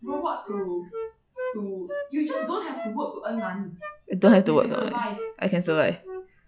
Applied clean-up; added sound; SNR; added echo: classical method log-MMSE.